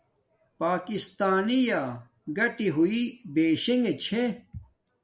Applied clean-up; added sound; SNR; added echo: none; none; none; none.